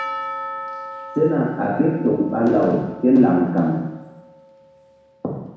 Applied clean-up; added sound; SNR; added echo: none; Percussion; 14 dB; reverberation time 1.1 s.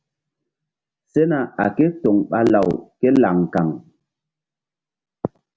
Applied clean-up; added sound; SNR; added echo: none; none; none; none.